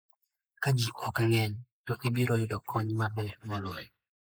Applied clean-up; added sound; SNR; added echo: neural mask model Resemble Enhance denoiser.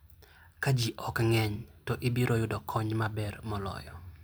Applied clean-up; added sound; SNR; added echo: none; none; none; none.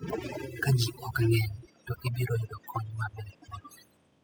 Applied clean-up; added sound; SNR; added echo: classical method spectral subtraction.